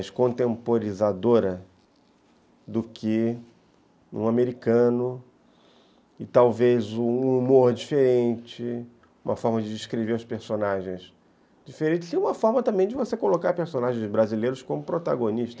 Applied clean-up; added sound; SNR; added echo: none; none; none; none.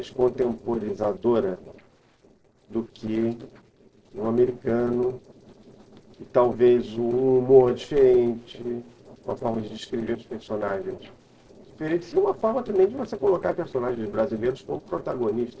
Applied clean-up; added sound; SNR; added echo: neural separator model SepFormer DNS4.